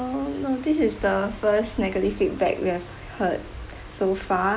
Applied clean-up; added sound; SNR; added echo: none; none; none; none.